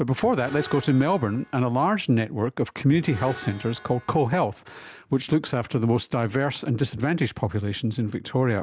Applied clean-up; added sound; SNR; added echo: none; Screech; 20 dB; none.